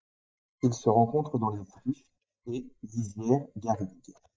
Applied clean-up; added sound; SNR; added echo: neural mask model DeepFilterNet 3.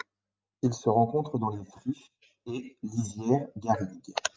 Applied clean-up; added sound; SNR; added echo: none; none; none; none.